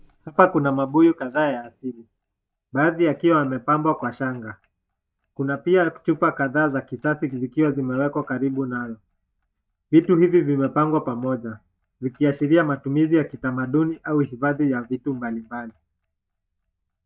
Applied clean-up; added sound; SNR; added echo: neural mask model DeepFilterNet 3.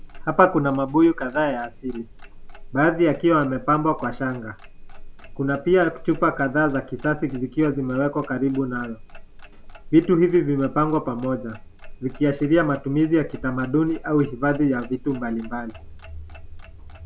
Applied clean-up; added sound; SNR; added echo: none; Clock; 15 dB; none.